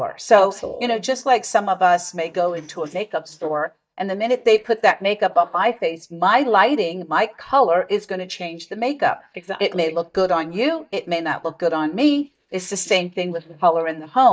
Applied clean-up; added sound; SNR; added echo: neural mask model DeepFilterNet 3.